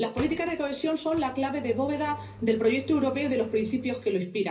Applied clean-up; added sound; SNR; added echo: none; Engine; 16 dB; reverberation time 0.5 s.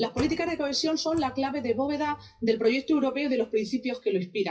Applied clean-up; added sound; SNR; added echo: classical method WPE with log-MMSE.